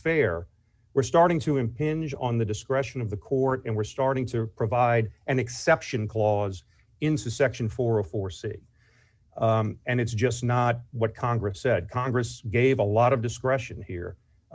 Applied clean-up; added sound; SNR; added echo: none; none; none; none.